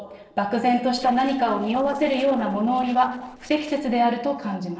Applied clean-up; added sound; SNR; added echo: neural separator model SepFormer DNS4.